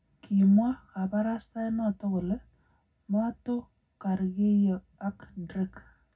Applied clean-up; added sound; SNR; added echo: none; none; none; reverberation time 0.4 s.